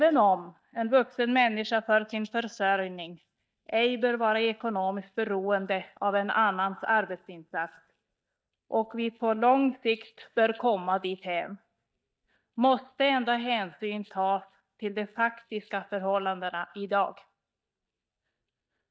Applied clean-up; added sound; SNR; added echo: neural mask model DeepFilterNet 3.